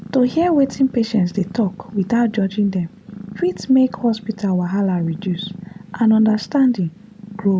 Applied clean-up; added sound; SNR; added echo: none; Purr; 17 dB; none.